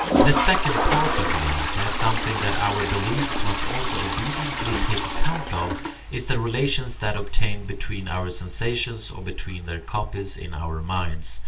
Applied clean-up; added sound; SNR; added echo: none; Toilet flush; 5 dB; reverberation time 0.2 s.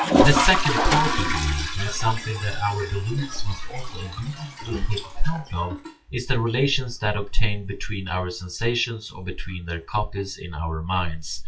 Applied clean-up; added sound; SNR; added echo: classical method WPE with log-MMSE.